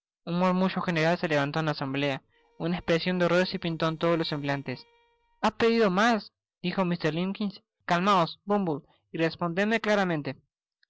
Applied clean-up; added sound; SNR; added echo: neural separator model SepFormer DNS4.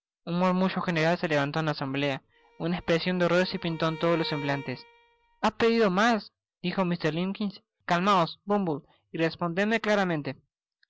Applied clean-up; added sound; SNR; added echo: none; Bowed string instrument; 17 dB; none.